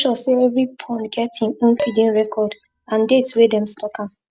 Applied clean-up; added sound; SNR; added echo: none; Dishes, pots, and pans; 14 dB; none.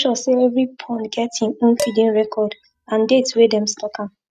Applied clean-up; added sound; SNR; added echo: neural mask model RNNoise.